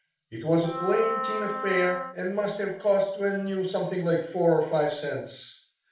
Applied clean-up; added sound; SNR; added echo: none; Wind instrument, woodwind instrument; 6 dB; reverberation time 0.5 s.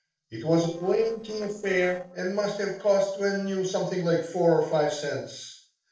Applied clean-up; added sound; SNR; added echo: neural separator model SepFormer DNS4.